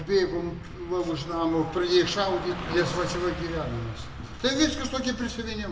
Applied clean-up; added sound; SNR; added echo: none; Car passing by / Traffic noise, roadway noise; 15 dB; reverberation time 0.7 s.